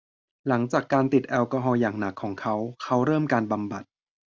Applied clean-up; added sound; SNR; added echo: none; none; none; none.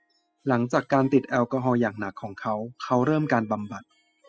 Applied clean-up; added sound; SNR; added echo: classical method spectral subtraction.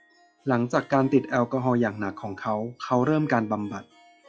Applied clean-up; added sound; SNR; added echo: classical method log-MMSE.